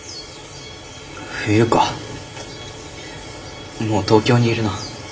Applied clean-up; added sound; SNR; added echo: none; none; none; reverberation time 0.8 s.